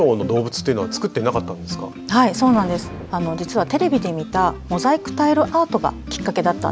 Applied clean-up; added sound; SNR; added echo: none; Thunder; 19 dB; none.